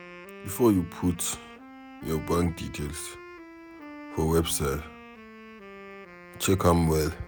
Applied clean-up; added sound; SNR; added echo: none; Wind instrument, woodwind instrument; 16 dB; none.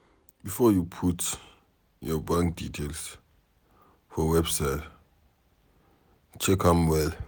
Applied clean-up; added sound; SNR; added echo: none; none; none; none.